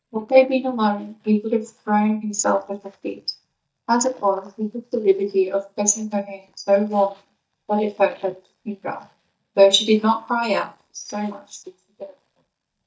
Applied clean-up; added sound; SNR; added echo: neural mask model DeepFilterNet 3.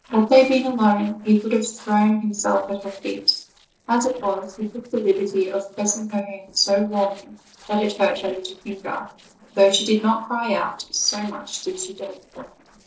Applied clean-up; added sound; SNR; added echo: neural separator model SepFormer DNS4.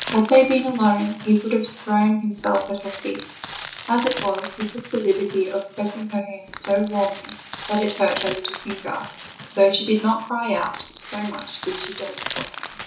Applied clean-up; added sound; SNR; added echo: none; Crushing; 10 dB; reverberation time 0.7 s.